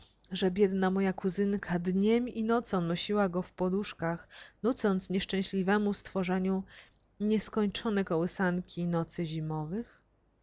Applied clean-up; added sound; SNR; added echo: none; none; none; none.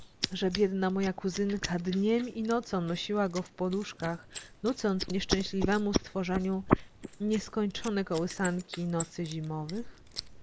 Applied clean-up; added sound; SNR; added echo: neural mask model Resemble Enhance denoiser.